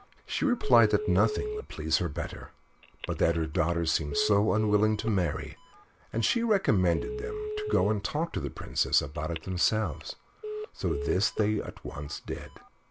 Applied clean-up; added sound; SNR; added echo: none; Telephone; 11 dB; none.